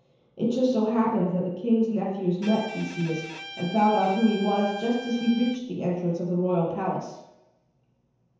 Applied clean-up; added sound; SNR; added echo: none; Bowed string instrument; 14 dB; reverberation time 0.9 s.